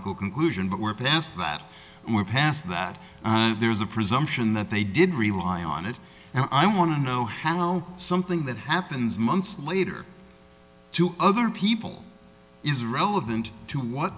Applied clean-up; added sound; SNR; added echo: none; none; none; none.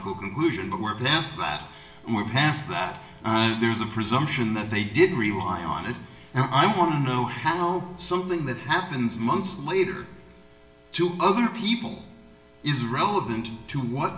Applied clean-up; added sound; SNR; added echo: none; none; none; reverberation time 0.7 s.